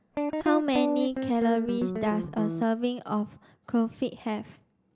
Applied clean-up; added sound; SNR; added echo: none; Guitar; 2 dB; none.